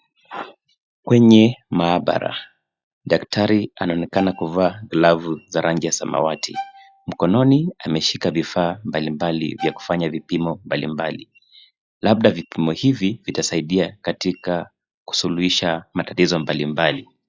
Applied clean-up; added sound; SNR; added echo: classical method log-MMSE.